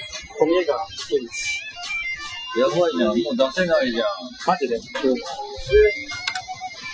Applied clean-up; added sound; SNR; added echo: classical method Wiener filter.